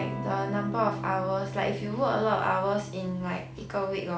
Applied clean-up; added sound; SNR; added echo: none; Electric guitar / Strum; 8 dB; none.